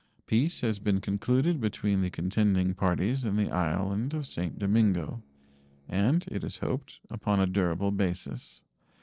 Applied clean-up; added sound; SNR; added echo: neural separator model SepFormer DNS4.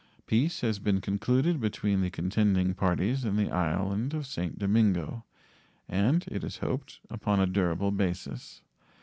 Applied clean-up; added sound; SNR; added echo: none; none; none; none.